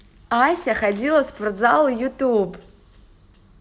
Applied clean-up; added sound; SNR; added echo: none; none; none; none.